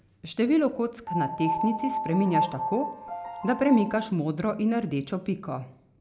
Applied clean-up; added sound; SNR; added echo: none; Piano; 4 dB; none.